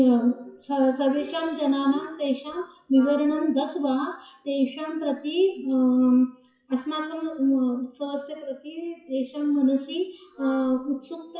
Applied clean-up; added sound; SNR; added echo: classical method WPE with log-MMSE.